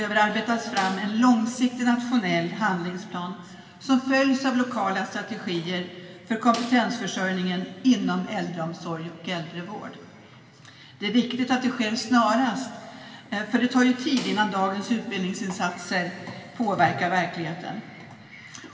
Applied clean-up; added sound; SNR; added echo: none; Snare drum; 15 dB; reverberation time 2.2 s.